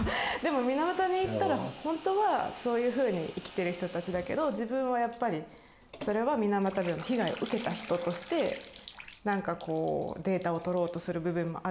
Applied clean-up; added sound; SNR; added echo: none; Bathtub (filling or washing) / Water tap, faucet; 13 dB; none.